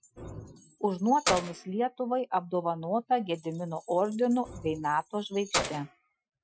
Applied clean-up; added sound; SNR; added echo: classical method Wiener filter.